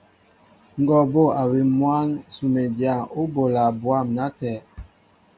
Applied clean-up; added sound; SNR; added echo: none; none; none; none.